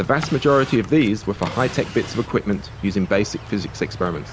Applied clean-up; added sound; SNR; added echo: none; Drawer open or close + Insect; 13 dB; none.